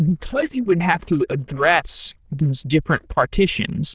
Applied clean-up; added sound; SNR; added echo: neural diffusion model UNIVERSE++.